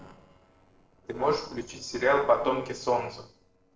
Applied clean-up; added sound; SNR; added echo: neural separator model SepFormer DNS4.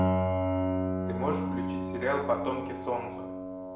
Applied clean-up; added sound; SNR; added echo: none; Piano; -4 dB; reverberation time 0.7 s.